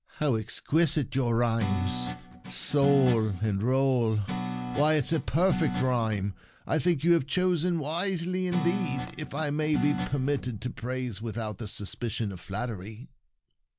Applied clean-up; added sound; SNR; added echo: none; Guitar; 8 dB; none.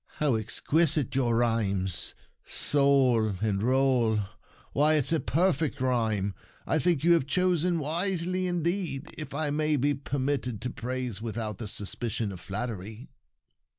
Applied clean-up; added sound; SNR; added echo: none; none; none; none.